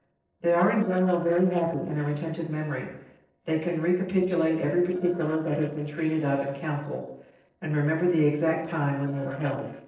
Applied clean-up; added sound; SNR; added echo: neural separator model SepFormer DNS4.